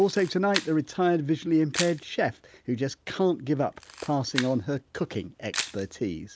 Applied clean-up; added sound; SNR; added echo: none; Camera; 12 dB; none.